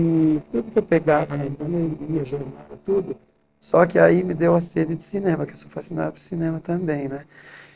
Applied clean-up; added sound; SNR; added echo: neural separator model SepFormer DNS4.